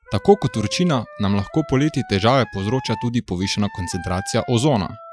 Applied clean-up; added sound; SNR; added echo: classical method Wiener filter.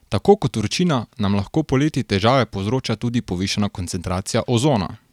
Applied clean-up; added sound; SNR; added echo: none; none; none; none.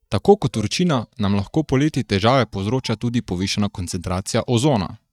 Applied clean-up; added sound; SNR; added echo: neural mask model DeepFilterNet 3.